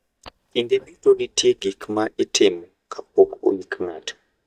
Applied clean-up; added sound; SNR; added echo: neural mask model DeepFilterNet 3.